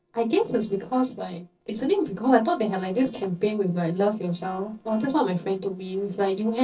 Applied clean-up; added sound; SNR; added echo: neural separator model SepFormer DNS4.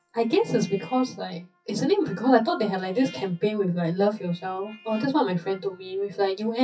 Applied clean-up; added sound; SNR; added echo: classical method WPE with log-MMSE.